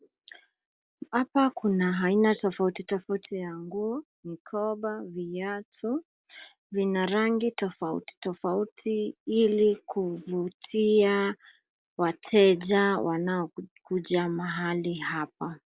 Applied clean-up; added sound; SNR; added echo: none; none; none; none.